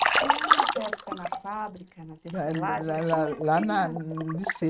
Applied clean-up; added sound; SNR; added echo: neural mask model RNNoise.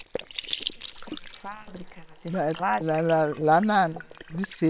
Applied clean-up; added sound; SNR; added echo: neural separator model SepFormer WHAM!.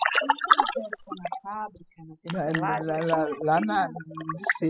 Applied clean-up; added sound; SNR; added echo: classical method spectral subtraction.